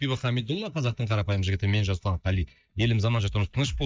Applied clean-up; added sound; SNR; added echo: neural mask model DeepFilterNet 3.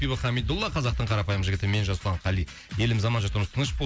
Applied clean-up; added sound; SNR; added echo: none; none; none; none.